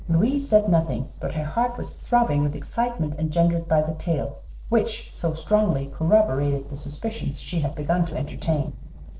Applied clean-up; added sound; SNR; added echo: neural separator model SepFormer DNS4.